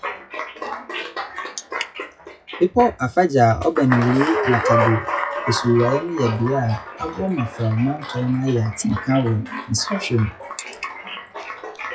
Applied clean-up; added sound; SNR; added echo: classical method WPE with log-MMSE.